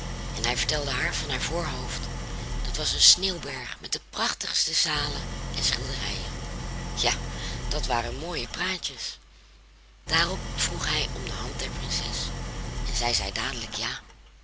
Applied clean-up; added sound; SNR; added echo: none; Idling; 4 dB; none.